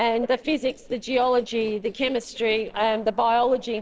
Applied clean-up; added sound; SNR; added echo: neural separator model SepFormer DNS4.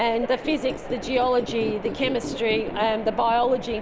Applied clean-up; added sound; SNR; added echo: none; Squeak; 11 dB; none.